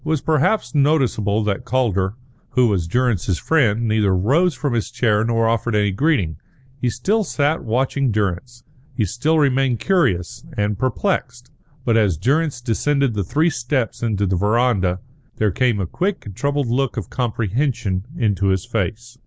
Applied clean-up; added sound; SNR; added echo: none; none; none; none.